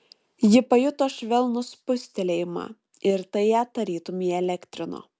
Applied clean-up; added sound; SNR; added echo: none; none; none; none.